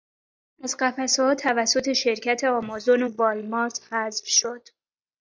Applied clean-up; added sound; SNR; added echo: neural mask model DeepFilterNet 3.